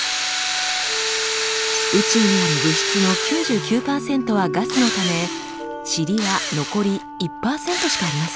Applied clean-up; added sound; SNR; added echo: none; Drill; 3 dB; none.